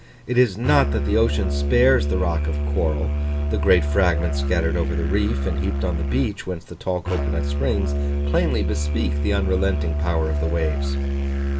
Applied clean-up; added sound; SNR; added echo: none; Musical instrument; -2 dB; none.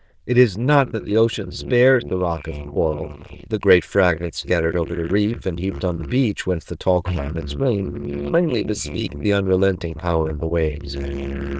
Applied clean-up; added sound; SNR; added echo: neural diffusion model UNIVERSE++.